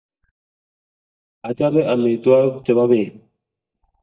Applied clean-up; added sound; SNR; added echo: neural mask model DeepFilterNet 3.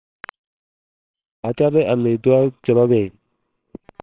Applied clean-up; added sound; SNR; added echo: neural separator model SepFormer WHAMR!.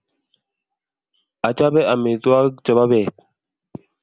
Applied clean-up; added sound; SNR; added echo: none; none; none; none.